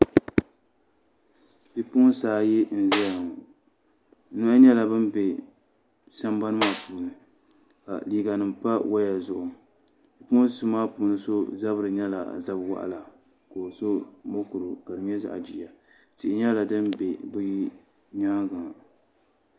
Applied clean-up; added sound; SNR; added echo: none; Snare drum; 8 dB; none.